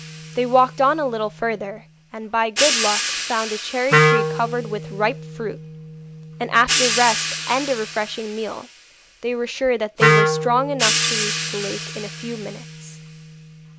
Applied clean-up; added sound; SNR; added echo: none; Hi-hat + Wind instrument, woodwind instrument; 0 dB; none.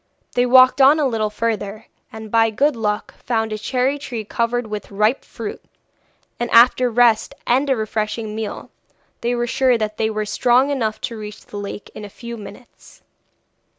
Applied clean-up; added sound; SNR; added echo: none; none; none; none.